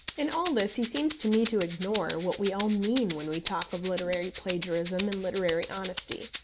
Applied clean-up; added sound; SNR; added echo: none; Rattle (instrument); -4 dB; none.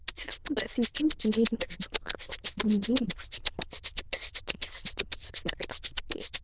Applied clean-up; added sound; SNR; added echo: neural diffusion model UNIVERSE++.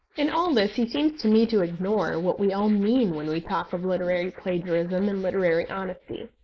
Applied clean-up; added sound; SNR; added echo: neural mask model Resemble Enhance denoiser.